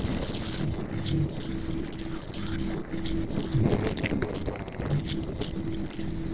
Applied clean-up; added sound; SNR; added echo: neural separator model SepFormer DNS4.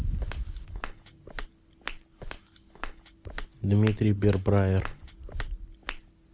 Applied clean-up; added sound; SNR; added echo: none; Walk, footsteps; 12 dB; none.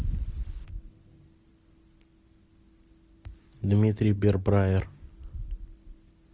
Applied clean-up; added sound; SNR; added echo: none; none; none; none.